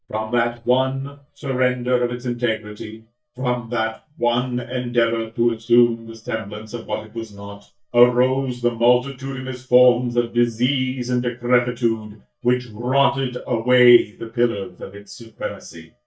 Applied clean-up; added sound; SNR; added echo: neural mask model DeepFilterNet 3.